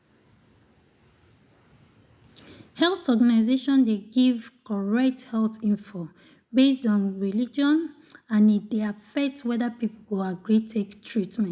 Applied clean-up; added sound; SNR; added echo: none; none; none; none.